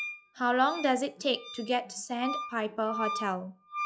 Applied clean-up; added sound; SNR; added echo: classical method log-MMSE.